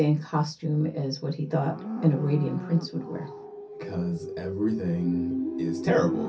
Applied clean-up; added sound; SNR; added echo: none; Livestock, farm animals, working animals; 14 dB; reverberation time 0.3 s.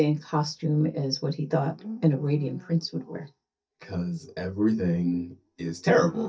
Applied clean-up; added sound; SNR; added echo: neural mask model DeepFilterNet 3.